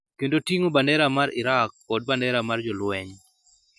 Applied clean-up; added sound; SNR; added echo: none; none; none; none.